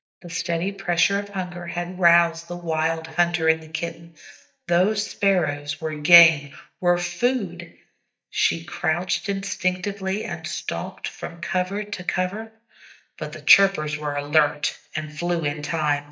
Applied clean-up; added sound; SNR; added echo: neural mask model DeepFilterNet 3.